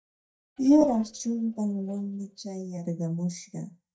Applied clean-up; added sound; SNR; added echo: neural mask model DeepFilterNet 3.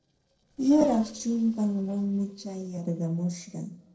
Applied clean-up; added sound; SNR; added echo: neural separator model SepFormer DNS4.